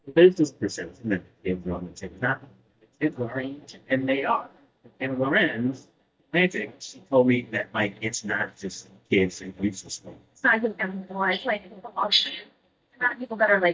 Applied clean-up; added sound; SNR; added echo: neural mask model DeepFilterNet 3.